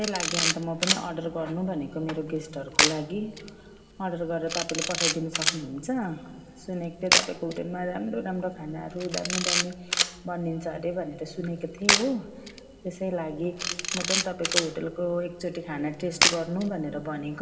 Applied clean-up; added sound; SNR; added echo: none; Camera; -1 dB; reverberation time 2.2 s.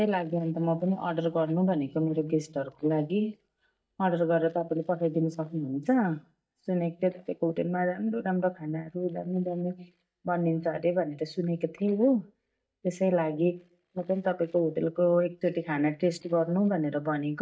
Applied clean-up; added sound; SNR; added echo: neural mask model DeepFilterNet 3.